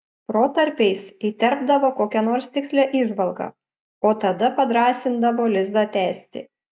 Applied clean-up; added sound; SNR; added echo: none; none; none; none.